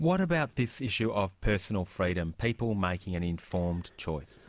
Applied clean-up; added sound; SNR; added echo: none; none; none; none.